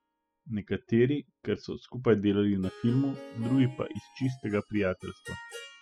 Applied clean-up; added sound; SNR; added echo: classical method spectral subtraction.